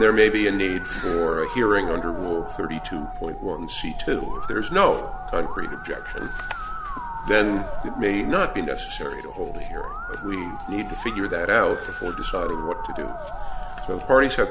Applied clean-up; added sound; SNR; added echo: none; Musical instrument; 11 dB; none.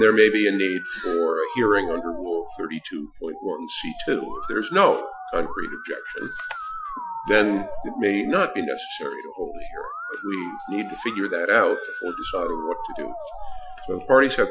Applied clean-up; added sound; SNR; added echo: classical method Wiener filter.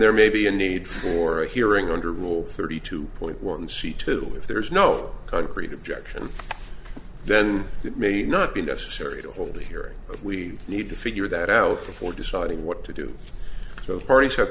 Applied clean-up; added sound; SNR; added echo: none; none; none; none.